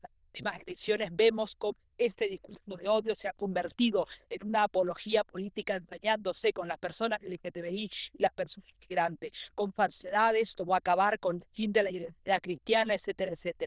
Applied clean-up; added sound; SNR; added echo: neural diffusion model UNIVERSE++.